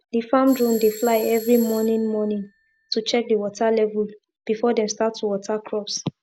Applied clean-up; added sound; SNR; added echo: none; Bell / Doorbell; 18 dB; none.